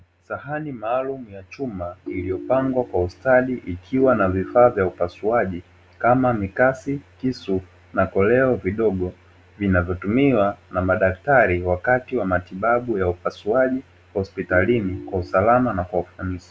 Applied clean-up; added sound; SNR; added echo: none; Ringtone; 14 dB; none.